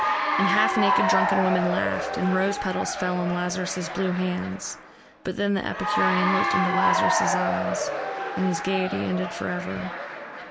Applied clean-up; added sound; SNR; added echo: none; Applause / Cheering; -1 dB; none.